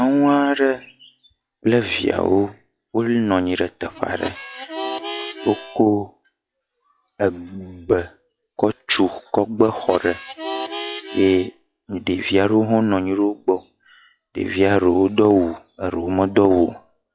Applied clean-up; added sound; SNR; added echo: classical method log-MMSE.